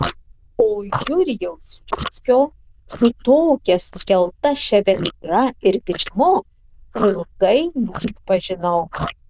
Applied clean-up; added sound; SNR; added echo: neural diffusion model UNIVERSE++.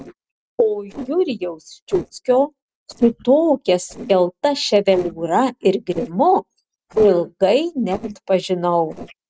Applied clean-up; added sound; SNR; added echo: neural separator model SepFormer DNS4.